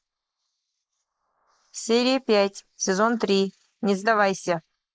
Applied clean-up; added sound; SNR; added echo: neural mask model Resemble Enhance denoiser.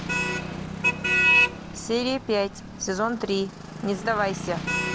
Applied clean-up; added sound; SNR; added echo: none; Motor vehicle (road); -2 dB; none.